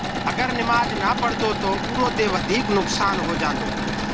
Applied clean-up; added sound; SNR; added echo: none; Engine / Mechanisms; 1 dB; none.